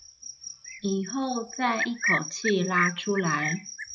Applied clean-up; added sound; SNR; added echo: classical method log-MMSE.